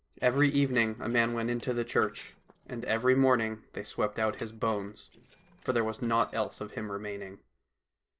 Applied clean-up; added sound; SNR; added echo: neural separator model SepFormer DNS4.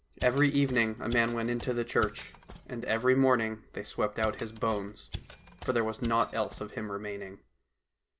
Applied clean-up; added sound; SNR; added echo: none; Mechanisms; 14 dB; none.